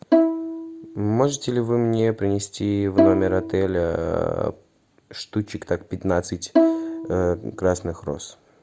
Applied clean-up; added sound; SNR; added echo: none; Bowed string instrument; 0 dB; none.